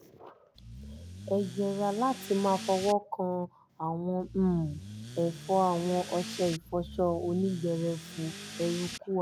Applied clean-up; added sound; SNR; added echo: none; Accelerating, revving, vroom / Car; 12 dB; none.